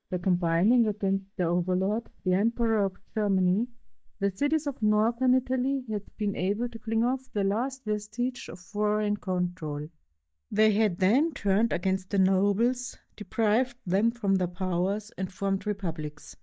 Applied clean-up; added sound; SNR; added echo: neural mask model DeepFilterNet 3.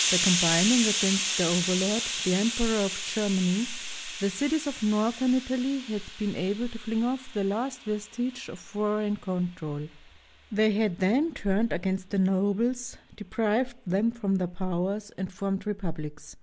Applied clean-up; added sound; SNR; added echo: none; Hiss; 7 dB; none.